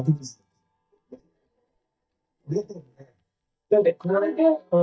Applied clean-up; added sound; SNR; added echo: neural mask model DeepFilterNet 3.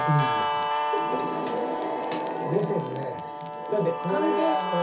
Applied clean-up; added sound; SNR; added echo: none; Guitar; 1 dB; reverberation time 0.3 s.